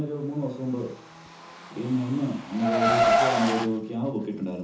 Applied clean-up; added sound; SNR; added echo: none; Car; 0 dB; reverberation time 0.6 s.